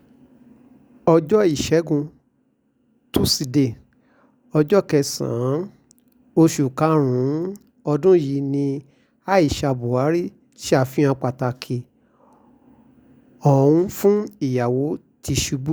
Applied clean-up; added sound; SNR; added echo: none; none; none; none.